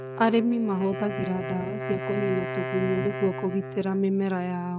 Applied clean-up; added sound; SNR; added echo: neural mask model RNNoise.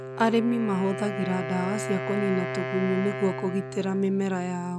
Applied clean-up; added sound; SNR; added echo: none; Wind instrument, woodwind instrument; 6 dB; none.